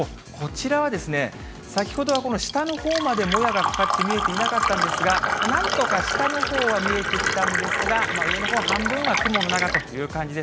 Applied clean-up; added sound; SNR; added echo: none; Fill (with liquid); 0 dB; none.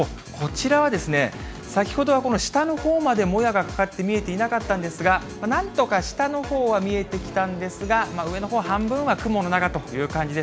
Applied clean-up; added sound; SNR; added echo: none; none; none; none.